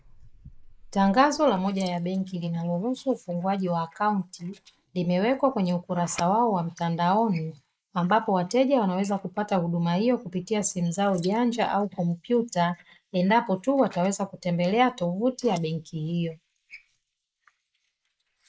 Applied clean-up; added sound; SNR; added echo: neural mask model Resemble Enhance denoiser.